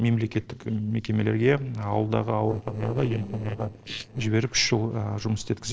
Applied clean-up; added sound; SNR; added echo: neural separator model SepFormer DNS4.